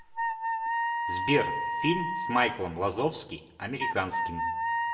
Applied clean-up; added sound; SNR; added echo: none; Wind instrument, woodwind instrument; 0 dB; reverberation time 0.6 s.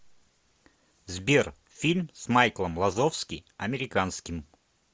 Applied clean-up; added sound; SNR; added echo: none; none; none; none.